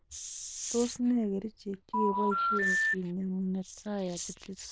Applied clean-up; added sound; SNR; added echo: neural diffusion model UNIVERSE++.